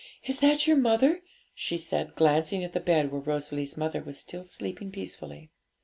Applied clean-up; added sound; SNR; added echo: none; none; none; none.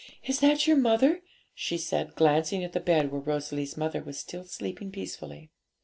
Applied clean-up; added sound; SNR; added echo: neural separator model SepFormer DNS4.